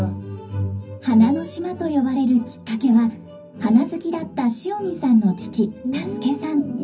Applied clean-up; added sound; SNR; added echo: none; none; none; reverberation time 0.4 s.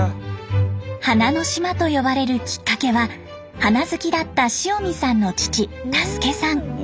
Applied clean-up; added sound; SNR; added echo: none; none; none; none.